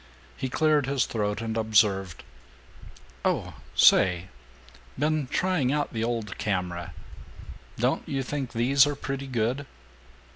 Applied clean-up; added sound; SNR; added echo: none; none; none; none.